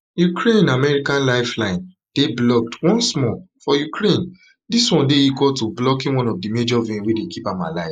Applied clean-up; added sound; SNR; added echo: neural mask model Resemble Enhance denoiser.